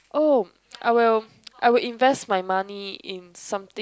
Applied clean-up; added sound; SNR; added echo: none; none; none; none.